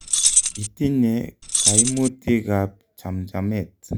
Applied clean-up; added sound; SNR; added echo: none; Keys jangling; -4 dB; none.